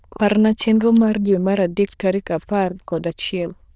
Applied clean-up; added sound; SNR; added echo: neural diffusion model UNIVERSE++.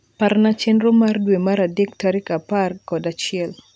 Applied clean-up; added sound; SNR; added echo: none; none; none; none.